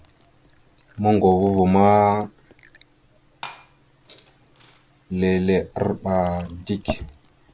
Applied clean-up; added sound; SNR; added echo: none; Liquid; 18 dB; none.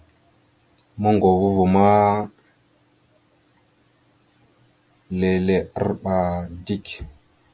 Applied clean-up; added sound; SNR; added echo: none; none; none; none.